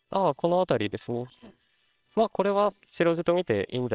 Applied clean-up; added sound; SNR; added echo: neural separator model SepFormer WHAMR!.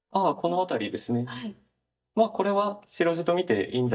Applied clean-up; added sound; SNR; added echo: neural mask model DeepFilterNet 3.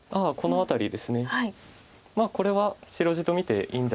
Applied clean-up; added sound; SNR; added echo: none; none; none; none.